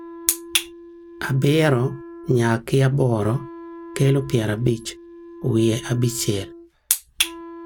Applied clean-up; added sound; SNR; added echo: none; Wind instrument, woodwind instrument; 17 dB; none.